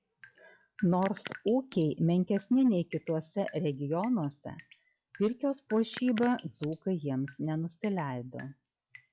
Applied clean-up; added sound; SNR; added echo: classical method log-MMSE.